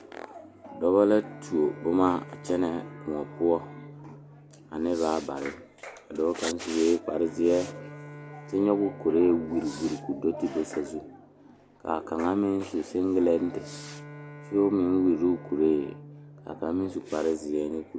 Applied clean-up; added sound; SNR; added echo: none; Fireworks + Bowed string instrument; 18 dB; none.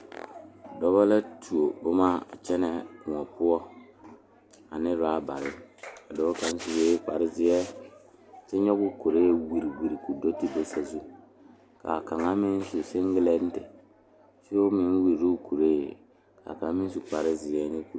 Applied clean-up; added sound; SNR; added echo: none; none; none; none.